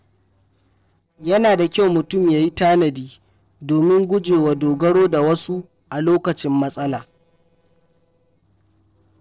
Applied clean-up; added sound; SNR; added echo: neural separator model SepFormer DNS4.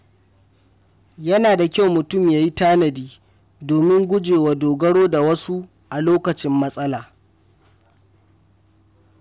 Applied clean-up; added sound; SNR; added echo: none; none; none; none.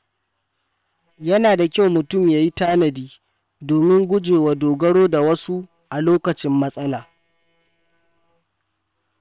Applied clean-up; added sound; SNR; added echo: neural separator model SepFormer WHAM!.